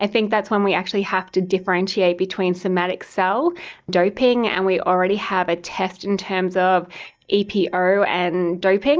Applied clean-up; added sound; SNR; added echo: neural mask model DeepFilterNet 3.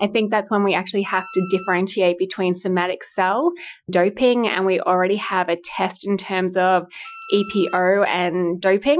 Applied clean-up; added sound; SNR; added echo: classical method Wiener filter.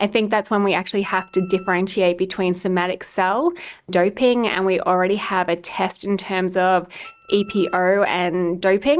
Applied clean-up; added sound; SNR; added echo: neural mask model RNNoise.